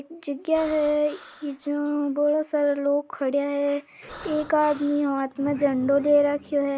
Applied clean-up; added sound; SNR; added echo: none; Breathing; 20 dB; none.